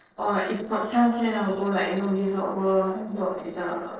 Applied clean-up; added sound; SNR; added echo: neural separator model SepFormer DNS4.